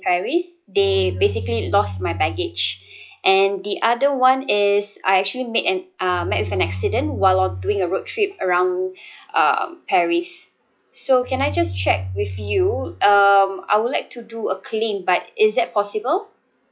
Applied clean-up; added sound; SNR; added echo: classical method log-MMSE.